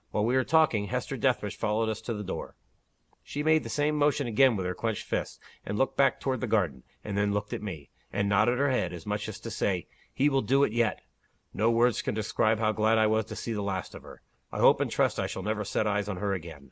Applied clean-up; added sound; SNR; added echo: none; none; none; none.